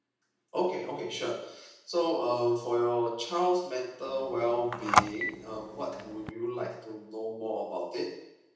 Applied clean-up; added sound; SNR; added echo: none; Telephone; 0 dB; reverberation time 0.9 s.